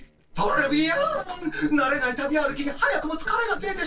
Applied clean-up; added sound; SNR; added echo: neural separator model SepFormer DNS4.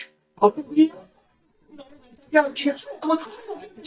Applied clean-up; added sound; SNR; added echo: neural mask model DeepFilterNet 3.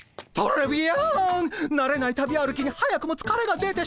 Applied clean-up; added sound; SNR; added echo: none; none; none; none.